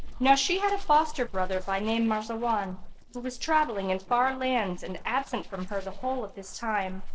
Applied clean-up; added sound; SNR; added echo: neural separator model SepFormer DNS4.